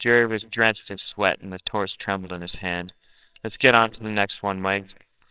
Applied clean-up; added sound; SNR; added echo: neural separator model SepFormer WHAMR!.